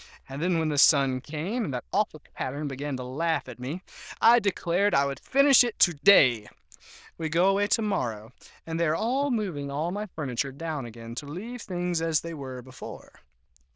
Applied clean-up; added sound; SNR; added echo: neural diffusion model UNIVERSE++.